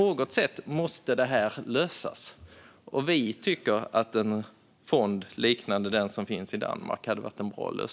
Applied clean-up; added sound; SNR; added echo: none; none; none; none.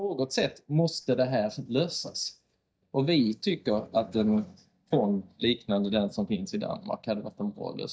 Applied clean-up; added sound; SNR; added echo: neural mask model DeepFilterNet 3.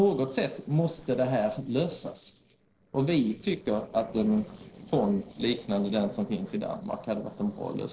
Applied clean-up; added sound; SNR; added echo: neural separator model SepFormer DNS4.